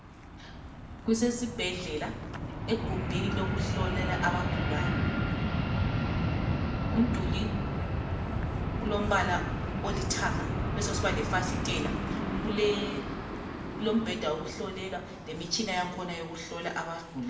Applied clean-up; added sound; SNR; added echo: none; Fixed-wing aircraft, airplane; -2 dB; reverberation time 0.8 s.